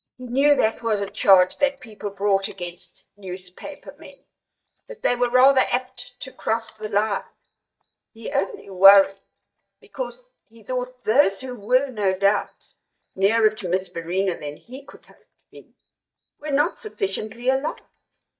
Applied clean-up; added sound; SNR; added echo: neural mask model DeepFilterNet 3.